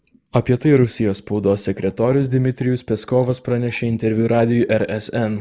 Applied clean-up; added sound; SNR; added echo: neural mask model Resemble Enhance denoiser.